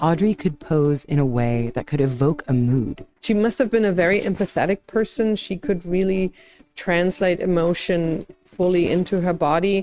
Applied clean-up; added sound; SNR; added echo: neural mask model RNNoise.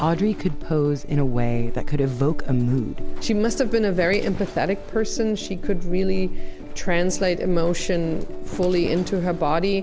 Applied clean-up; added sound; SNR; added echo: none; Livestock, farm animals, working animals; 2 dB; none.